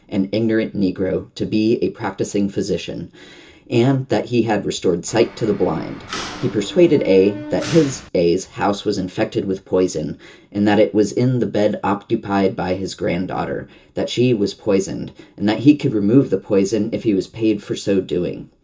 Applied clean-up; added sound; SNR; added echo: none; Mechanisms; 12 dB; reverberation time 0.2 s.